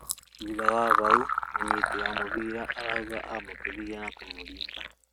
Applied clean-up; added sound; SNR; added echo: neural mask model RNNoise.